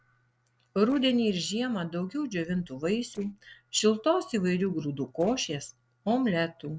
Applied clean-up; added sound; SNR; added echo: neural separator model SepFormer DNS4.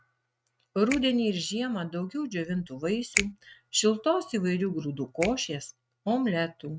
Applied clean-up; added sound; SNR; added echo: neural mask model RNNoise.